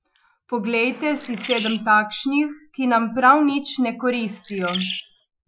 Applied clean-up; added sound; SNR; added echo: classical method Wiener filter.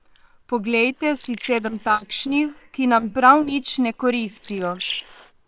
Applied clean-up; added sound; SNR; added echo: neural separator model SepFormer WHAM!.